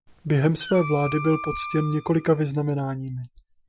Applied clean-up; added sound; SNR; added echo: classical method Wiener filter.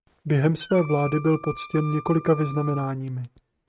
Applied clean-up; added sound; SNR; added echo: neural mask model RNNoise.